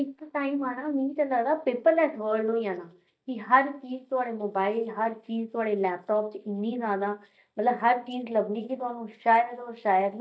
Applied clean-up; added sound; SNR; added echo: neural mask model DeepFilterNet 3.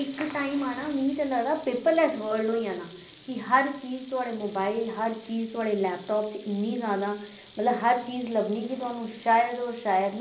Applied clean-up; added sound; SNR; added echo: none; Sink (filling or washing) / Water tap, faucet; 18 dB; reverberation time 0.5 s.